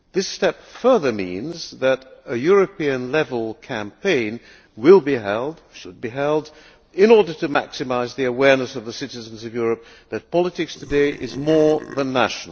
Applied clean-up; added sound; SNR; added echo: neural separator model SepFormer DNS4.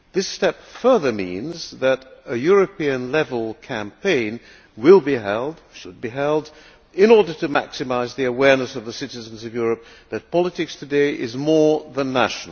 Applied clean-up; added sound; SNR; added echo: none; none; none; none.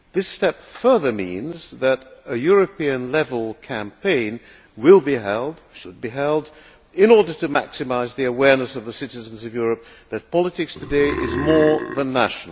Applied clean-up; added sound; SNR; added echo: none; Burping, eructation; 7 dB; none.